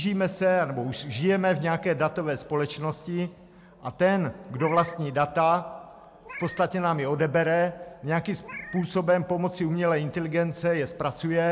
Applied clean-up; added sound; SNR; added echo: none; Meow; 18 dB; none.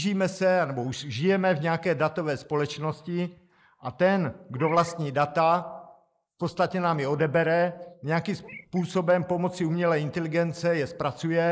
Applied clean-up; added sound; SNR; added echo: neural mask model Resemble Enhance denoiser.